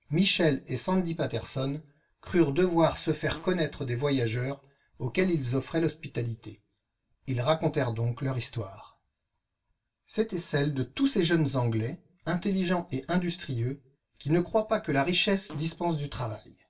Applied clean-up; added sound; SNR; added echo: none; Fart; 20 dB; reverberation time 0.2 s.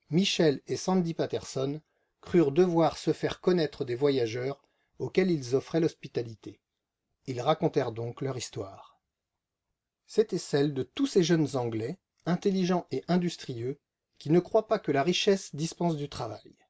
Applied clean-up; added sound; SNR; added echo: none; none; none; none.